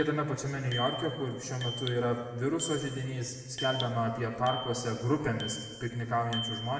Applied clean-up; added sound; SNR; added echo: none; Bicycle bell; 11 dB; reverberation time 1.7 s.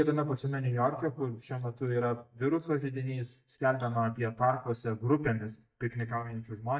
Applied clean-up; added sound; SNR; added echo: neural mask model DeepFilterNet 3.